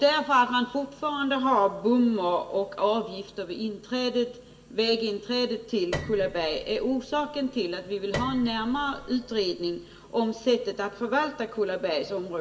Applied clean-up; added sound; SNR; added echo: none; Piano; 12 dB; reverberation time 0.7 s.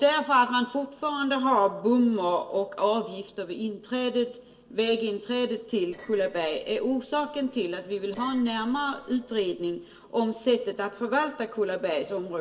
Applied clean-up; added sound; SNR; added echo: neural separator model SepFormer DNS4.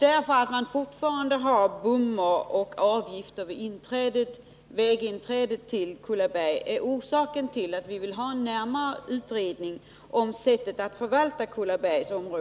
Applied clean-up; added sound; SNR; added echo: none; none; none; none.